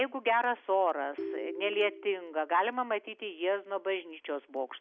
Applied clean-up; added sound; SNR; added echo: none; Ringtone; 10 dB; none.